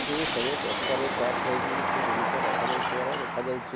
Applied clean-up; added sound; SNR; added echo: none; Shatter + Train; -5 dB; none.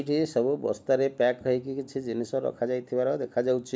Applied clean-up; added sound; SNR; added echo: none; none; none; none.